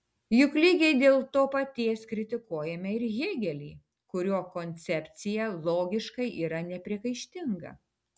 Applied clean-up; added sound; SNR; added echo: none; none; none; none.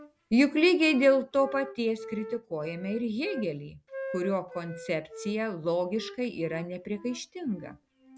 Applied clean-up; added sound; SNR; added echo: none; Wind instrument, woodwind instrument; 15 dB; none.